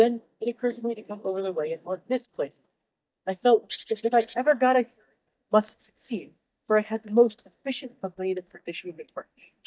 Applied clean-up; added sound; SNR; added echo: neural mask model DeepFilterNet 3.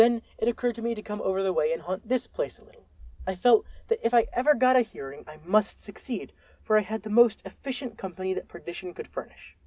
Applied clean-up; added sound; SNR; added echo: none; none; none; none.